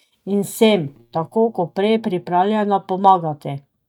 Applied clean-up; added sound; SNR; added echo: neural mask model DeepFilterNet 3.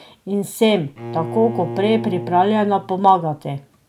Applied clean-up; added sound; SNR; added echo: none; Bowed string instrument; 11 dB; none.